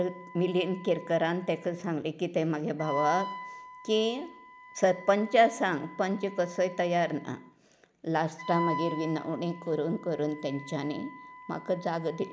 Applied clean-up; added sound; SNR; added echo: none; Wind instrument, woodwind instrument; 12 dB; none.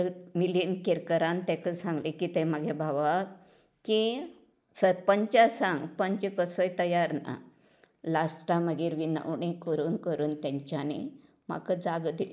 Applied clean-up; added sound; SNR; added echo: neural mask model Resemble Enhance denoiser.